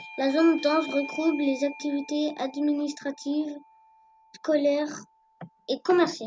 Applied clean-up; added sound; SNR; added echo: none; Bell / Doorbell; 18 dB; none.